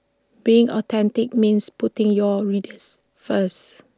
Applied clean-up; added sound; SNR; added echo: none; none; none; none.